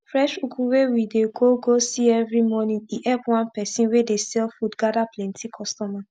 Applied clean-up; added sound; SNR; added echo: none; none; none; none.